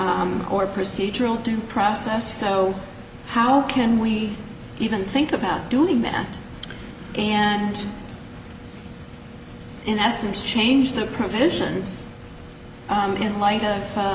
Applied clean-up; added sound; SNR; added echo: none; none; none; none.